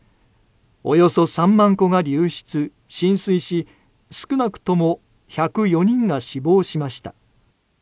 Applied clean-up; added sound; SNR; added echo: none; none; none; none.